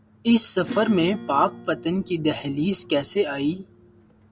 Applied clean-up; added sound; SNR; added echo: none; Acoustic guitar / Strum; 17 dB; none.